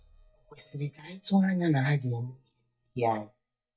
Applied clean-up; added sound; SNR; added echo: neural mask model DeepFilterNet 3.